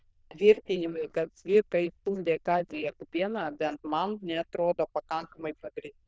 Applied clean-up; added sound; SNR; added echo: neural diffusion model UNIVERSE++.